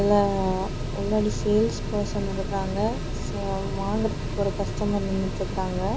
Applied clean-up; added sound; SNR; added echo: none; Mechanical fan; 2 dB; none.